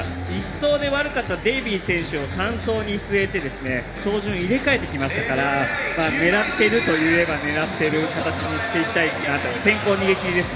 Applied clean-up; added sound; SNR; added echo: none; none; none; reverberation time 1.2 s.